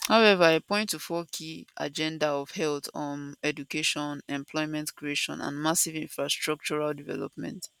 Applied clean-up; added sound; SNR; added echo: none; none; none; none.